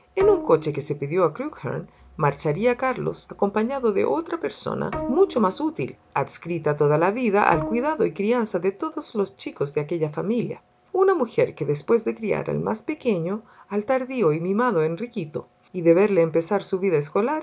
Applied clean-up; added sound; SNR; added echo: none; Bowed string instrument; 12 dB; none.